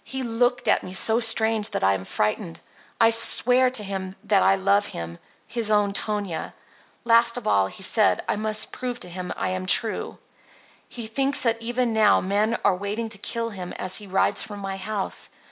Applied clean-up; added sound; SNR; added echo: none; none; none; none.